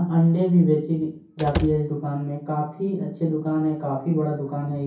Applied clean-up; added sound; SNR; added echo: none; Slam / Wood; 6 dB; reverberation time 0.6 s.